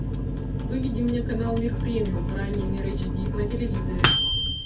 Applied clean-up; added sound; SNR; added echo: none; Microwave oven; -4 dB; reverberation time 0.2 s.